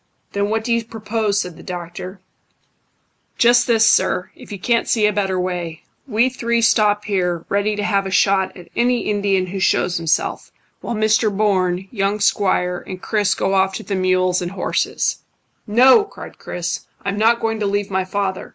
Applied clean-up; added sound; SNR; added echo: none; none; none; none.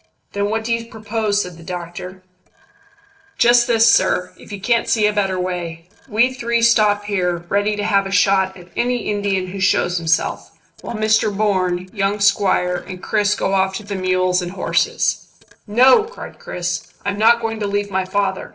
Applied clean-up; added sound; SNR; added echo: neural separator model SepFormer DNS4.